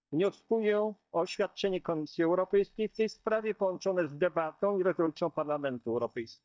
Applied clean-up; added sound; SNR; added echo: neural mask model DeepFilterNet 3.